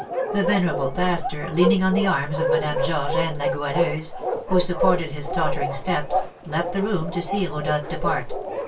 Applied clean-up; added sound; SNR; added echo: none; Bark; 3 dB; reverberation time 0.2 s.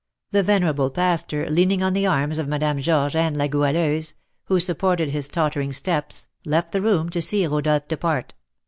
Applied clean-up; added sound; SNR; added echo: none; none; none; none.